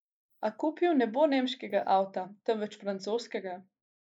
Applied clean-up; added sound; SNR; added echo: neural mask model Resemble Enhance denoiser.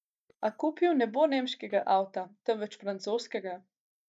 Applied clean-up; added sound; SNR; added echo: neural mask model DeepFilterNet 3.